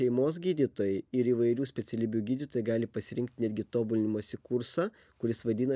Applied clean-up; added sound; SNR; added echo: none; none; none; none.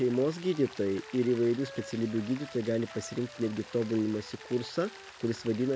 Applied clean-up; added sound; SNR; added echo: none; Wind instrument, woodwind instrument + Rain; 17 dB; none.